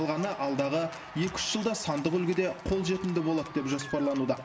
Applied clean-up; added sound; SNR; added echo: none; Applause / Cheering; 15 dB; reverberation time 1.7 s.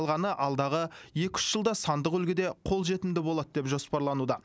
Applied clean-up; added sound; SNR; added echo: none; none; none; none.